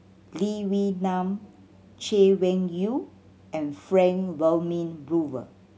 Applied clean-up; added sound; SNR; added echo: none; none; none; none.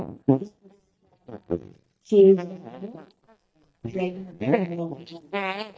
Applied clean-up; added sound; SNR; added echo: neural mask model DeepFilterNet 3.